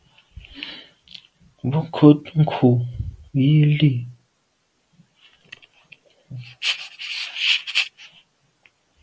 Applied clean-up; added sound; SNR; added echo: none; none; none; none.